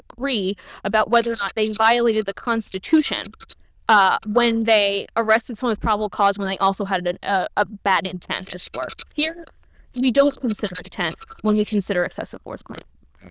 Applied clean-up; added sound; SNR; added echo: neural diffusion model UNIVERSE++.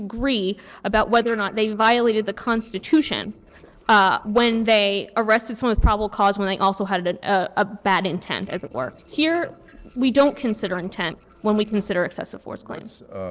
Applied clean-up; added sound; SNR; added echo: neural separator model SepFormer DNS4.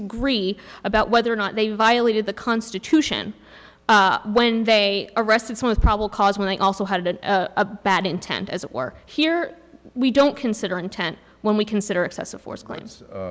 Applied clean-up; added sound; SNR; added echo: none; none; none; none.